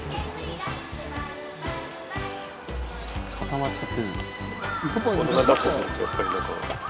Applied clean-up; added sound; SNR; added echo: none; Wind instrument, woodwind instrument; 20 dB; none.